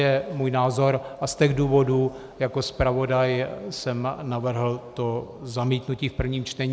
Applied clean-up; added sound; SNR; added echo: none; none; none; none.